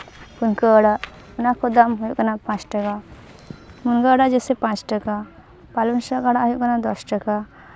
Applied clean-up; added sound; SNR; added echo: none; none; none; none.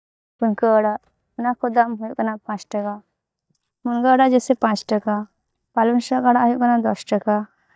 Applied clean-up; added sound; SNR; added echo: neural mask model DeepFilterNet 3.